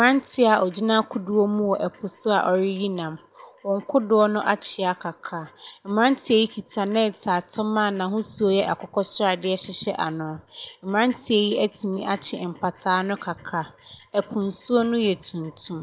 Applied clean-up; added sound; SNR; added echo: none; none; none; none.